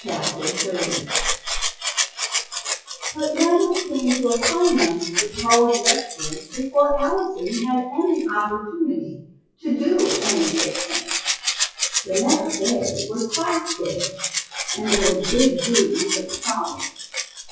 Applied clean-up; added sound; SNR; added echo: classical method WPE with log-MMSE.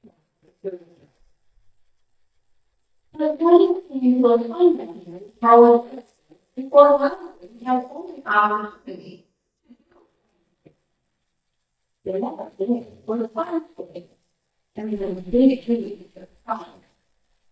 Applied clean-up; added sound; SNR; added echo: neural mask model DeepFilterNet 3.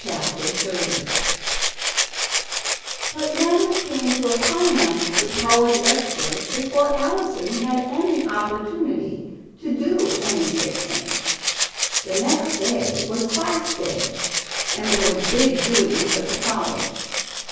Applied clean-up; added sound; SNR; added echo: none; Rattle (instrument); 2 dB; reverberation time 1.3 s.